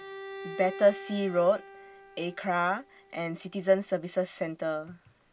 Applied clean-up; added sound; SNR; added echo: none; Bowed string instrument; 16 dB; none.